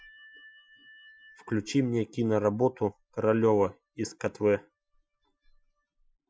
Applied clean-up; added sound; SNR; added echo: classical method Wiener filter.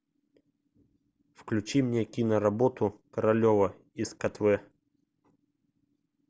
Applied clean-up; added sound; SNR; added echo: none; none; none; none.